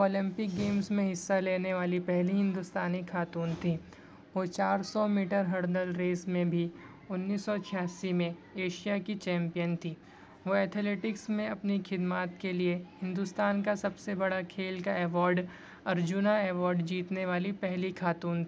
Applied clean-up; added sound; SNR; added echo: none; none; none; none.